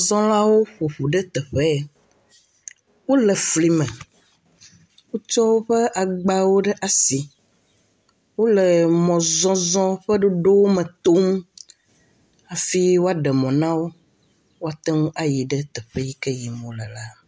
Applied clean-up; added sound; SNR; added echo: none; none; none; none.